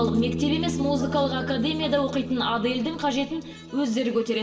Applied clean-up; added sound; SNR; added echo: none; Bass guitar; 7 dB; reverberation time 0.8 s.